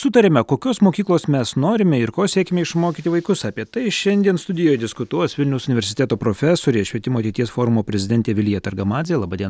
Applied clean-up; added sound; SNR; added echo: none; none; none; none.